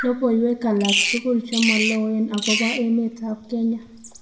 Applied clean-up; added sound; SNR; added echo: none; Bird vocalization, bird call, bird song; 5 dB; reverberation time 0.6 s.